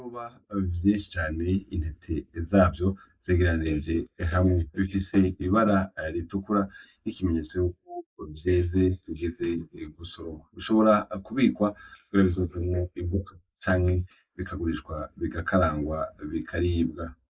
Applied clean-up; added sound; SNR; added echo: neural mask model Resemble Enhance denoiser.